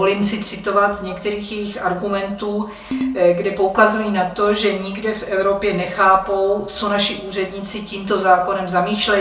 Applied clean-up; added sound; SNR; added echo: none; Ringtone; 7 dB; reverberation time 0.4 s.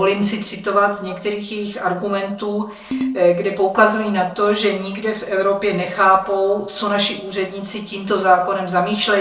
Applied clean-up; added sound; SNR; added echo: neural separator model SepFormer DNS4.